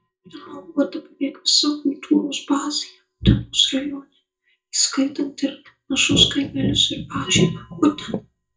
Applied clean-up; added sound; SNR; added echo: neural mask model DeepFilterNet 3.